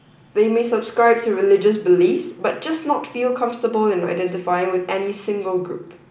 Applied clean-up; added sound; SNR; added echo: none; none; none; none.